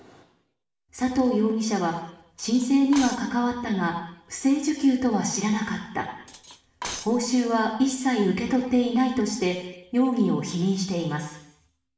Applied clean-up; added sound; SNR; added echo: none; Cutlery, silverware; 16 dB; reverberation time 0.9 s.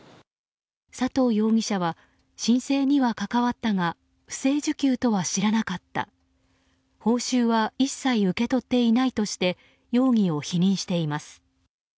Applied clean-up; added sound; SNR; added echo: none; none; none; none.